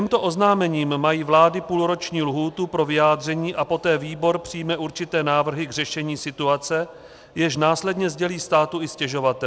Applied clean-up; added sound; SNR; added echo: none; none; none; none.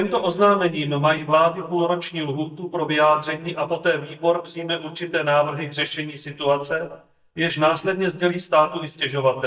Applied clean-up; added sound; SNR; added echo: neural mask model DeepFilterNet 3.